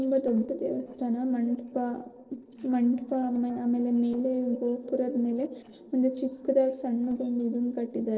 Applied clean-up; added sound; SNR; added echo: neural separator model SepFormer DNS4.